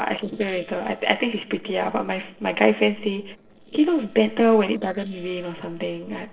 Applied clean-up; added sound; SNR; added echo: neural separator model SepFormer DNS4.